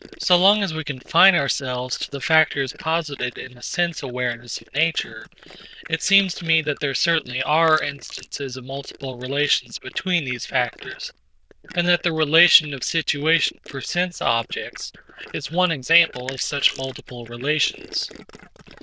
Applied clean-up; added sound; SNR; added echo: neural diffusion model UNIVERSE++.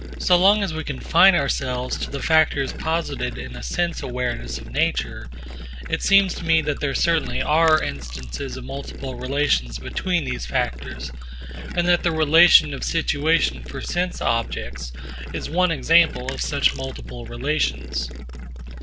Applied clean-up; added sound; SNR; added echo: none; Gurgling + Sink (filling or washing); 16 dB; none.